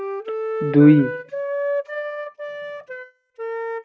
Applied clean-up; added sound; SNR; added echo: neural mask model RNNoise.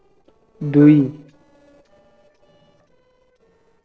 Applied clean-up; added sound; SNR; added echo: neural separator model SepFormer DNS4.